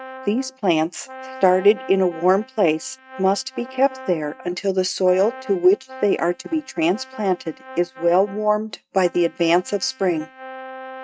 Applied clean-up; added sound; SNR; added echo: neural mask model RNNoise.